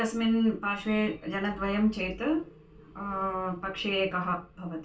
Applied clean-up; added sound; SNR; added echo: none; none; none; reverberation time 0.2 s.